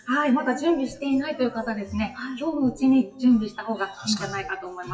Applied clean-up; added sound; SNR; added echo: classical method WPE with log-MMSE.